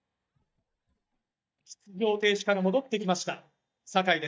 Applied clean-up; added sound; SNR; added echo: neural mask model DeepFilterNet 3.